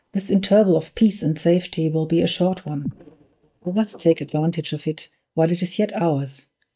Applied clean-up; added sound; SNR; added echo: neural mask model DeepFilterNet 3.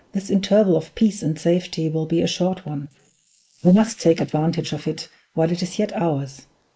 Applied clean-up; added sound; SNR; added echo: neural mask model Resemble Enhance denoiser.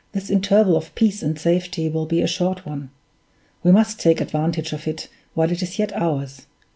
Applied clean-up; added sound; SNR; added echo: none; none; none; none.